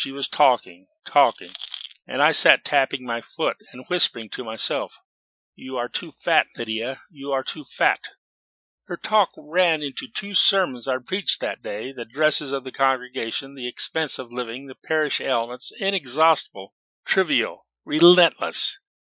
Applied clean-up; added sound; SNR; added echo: classical method Wiener filter.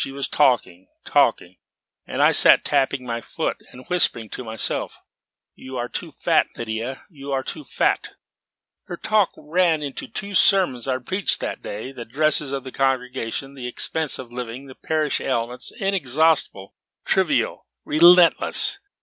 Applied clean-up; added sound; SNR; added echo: none; none; none; none.